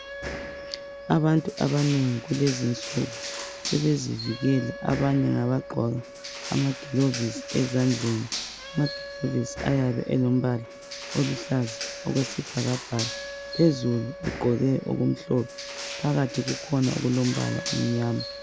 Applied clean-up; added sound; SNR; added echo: none; Crushing + Wind instrument, woodwind instrument; 10 dB; none.